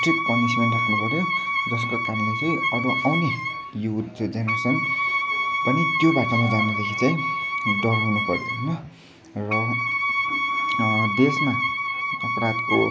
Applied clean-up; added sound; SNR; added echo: none; Wind instrument, woodwind instrument; 0 dB; none.